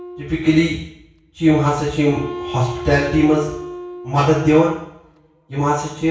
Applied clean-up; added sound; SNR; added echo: none; Wind instrument, woodwind instrument; 15 dB; reverberation time 0.6 s.